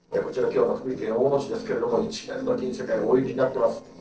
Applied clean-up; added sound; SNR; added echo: neural separator model SepFormer DNS4.